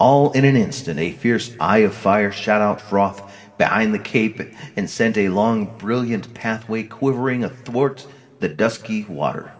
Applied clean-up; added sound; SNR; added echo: none; none; none; reverberation time 1.8 s.